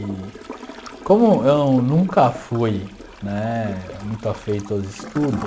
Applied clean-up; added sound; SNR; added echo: none; Toilet flush / Gurgling; 16 dB; none.